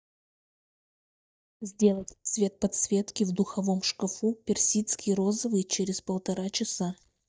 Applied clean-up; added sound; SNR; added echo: neural mask model DeepFilterNet 3.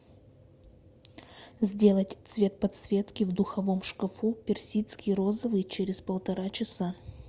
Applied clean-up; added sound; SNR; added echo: none; none; none; none.